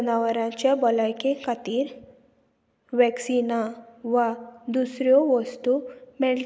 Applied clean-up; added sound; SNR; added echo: none; none; none; none.